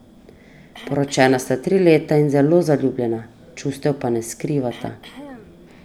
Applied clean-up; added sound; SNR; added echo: none; Cough; 19 dB; none.